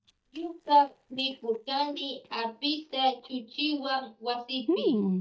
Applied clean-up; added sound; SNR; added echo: neural mask model DeepFilterNet 3.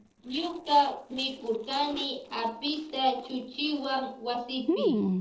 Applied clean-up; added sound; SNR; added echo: neural separator model SepFormer DNS4.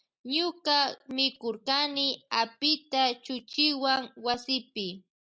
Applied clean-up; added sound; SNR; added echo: none; none; none; none.